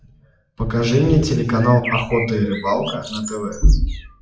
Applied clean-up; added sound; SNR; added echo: classical method WPE with log-MMSE.